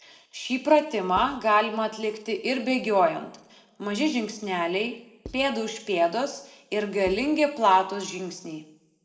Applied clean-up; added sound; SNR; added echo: none; Writing; 20 dB; reverberation time 0.8 s.